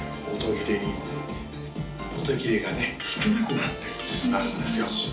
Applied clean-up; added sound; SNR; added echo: none; Electric guitar; 12 dB; reverberation time 0.4 s.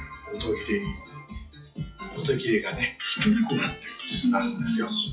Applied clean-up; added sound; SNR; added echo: classical method WPE with log-MMSE.